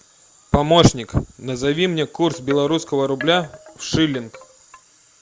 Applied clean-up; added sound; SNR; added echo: none; Wind chime; 17 dB; none.